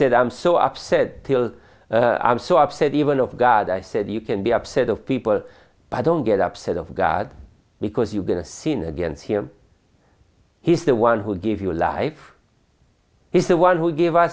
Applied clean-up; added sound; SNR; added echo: none; none; none; none.